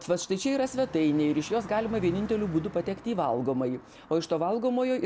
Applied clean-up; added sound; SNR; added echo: none; Car passing by; 17 dB; none.